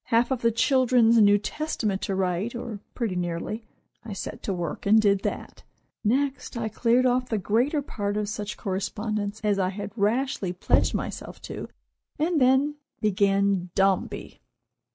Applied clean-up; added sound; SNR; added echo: none; Knock; 4 dB; none.